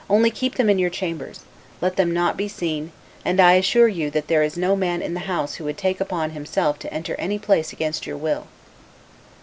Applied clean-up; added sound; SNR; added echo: none; none; none; none.